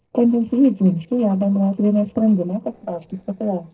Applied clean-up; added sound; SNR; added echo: neural separator model SepFormer DNS4.